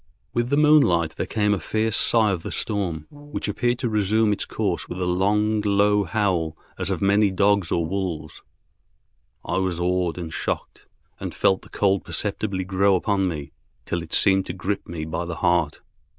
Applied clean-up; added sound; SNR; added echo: neural diffusion model UNIVERSE++.